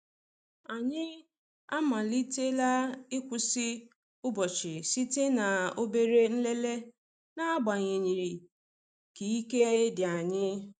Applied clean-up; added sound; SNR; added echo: none; none; none; none.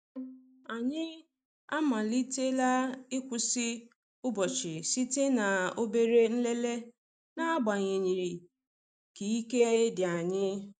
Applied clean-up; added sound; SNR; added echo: none; Bowed string instrument; 18 dB; none.